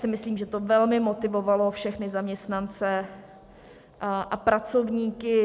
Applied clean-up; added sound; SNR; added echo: none; none; none; none.